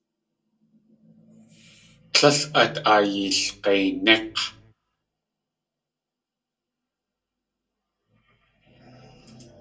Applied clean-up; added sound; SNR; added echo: none; none; none; reverberation time 0.2 s.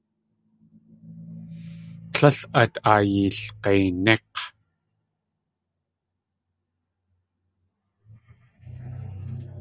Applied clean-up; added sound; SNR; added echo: none; none; none; none.